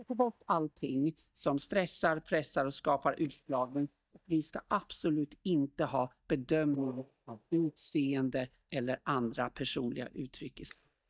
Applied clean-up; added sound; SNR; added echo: neural mask model DeepFilterNet 3.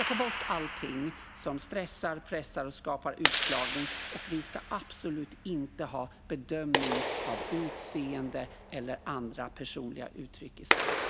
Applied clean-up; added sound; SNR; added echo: none; Clapping; -1 dB; none.